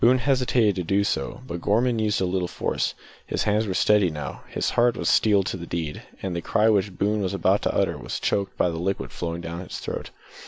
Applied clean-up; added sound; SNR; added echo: none; none; none; none.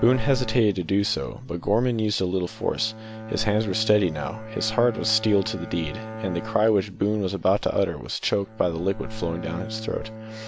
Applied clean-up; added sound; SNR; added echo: none; Bowed string instrument; 13 dB; none.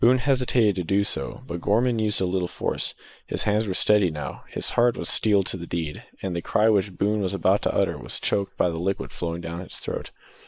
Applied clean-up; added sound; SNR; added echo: neural mask model Resemble Enhance denoiser.